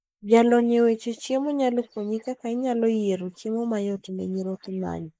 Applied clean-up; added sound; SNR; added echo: neural mask model Resemble Enhance denoiser.